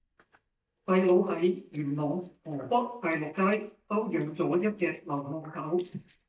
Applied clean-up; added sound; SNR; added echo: neural mask model DeepFilterNet 3.